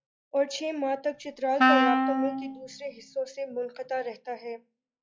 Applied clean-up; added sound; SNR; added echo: classical method log-MMSE.